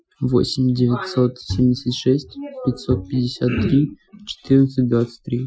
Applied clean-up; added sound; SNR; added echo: classical method Wiener filter.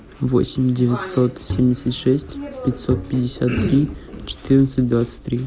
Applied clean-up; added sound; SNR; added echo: none; Bowed string instrument; 9 dB; none.